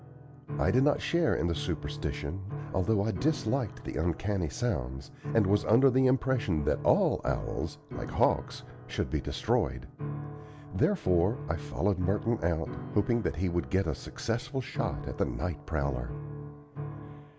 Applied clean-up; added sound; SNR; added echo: none; Piano; 11 dB; none.